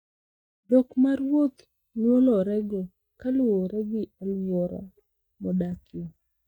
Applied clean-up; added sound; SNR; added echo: neural mask model DeepFilterNet 3.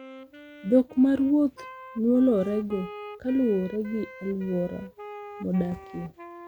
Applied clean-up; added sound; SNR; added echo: none; Wind instrument, woodwind instrument; 17 dB; none.